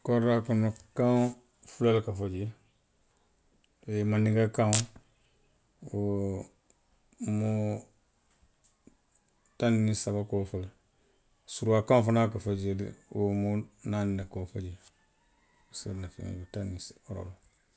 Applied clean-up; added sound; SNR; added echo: none; none; none; none.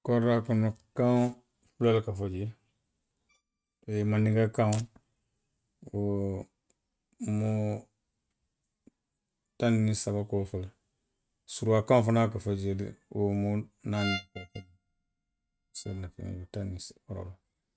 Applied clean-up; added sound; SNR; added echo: neural mask model RNNoise.